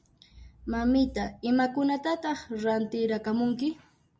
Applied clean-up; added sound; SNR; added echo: none; none; none; none.